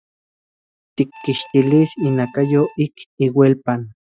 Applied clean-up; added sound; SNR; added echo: classical method Wiener filter.